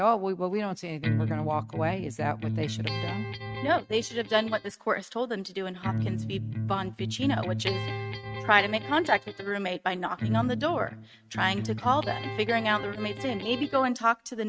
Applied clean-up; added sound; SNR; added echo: neural mask model RNNoise.